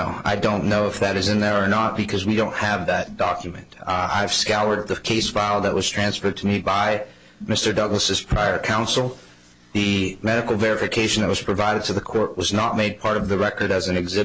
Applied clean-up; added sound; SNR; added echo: none; none; none; none.